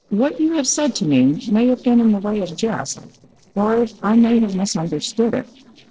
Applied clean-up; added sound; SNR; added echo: neural separator model SepFormer DNS4.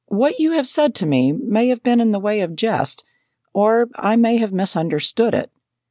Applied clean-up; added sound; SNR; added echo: none; none; none; none.